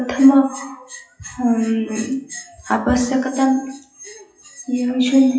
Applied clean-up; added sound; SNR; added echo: classical method WPE with log-MMSE.